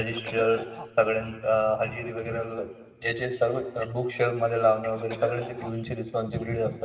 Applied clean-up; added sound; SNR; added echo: none; Cough; 12 dB; reverberation time 1.8 s.